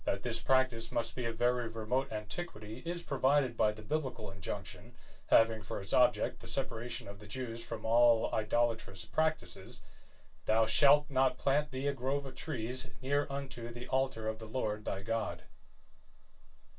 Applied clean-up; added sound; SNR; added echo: none; none; none; reverberation time 0.1 s.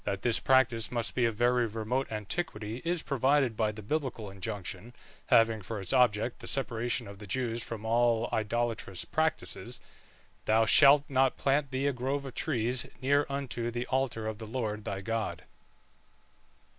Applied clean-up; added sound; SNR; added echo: none; none; none; none.